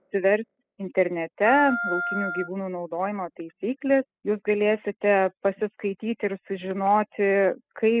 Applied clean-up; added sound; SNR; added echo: classical method spectral subtraction.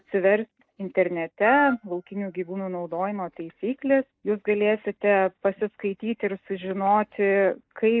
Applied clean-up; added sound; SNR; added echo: neural mask model DeepFilterNet 3.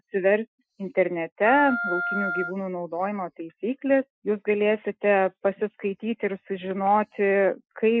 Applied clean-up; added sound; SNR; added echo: classical method Wiener filter.